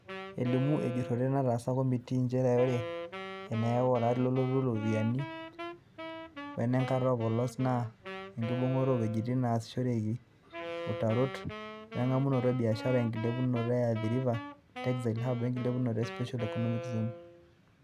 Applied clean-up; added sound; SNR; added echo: none; Wind instrument, woodwind instrument; 11 dB; none.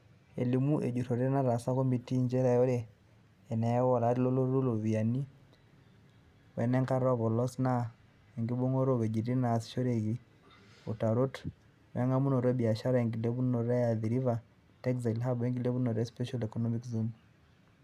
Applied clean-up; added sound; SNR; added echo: none; none; none; none.